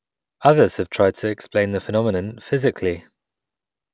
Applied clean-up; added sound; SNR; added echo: none; none; none; none.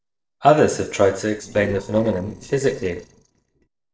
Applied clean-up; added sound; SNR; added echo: neural separator model SepFormer DNS4.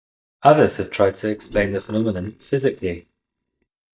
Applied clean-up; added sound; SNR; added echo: neural mask model DeepFilterNet 3.